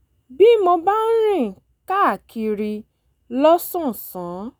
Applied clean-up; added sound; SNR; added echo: none; none; none; none.